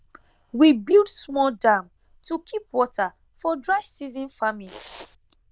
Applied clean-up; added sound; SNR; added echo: neural diffusion model UNIVERSE++.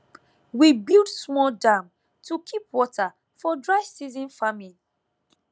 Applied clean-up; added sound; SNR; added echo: none; none; none; none.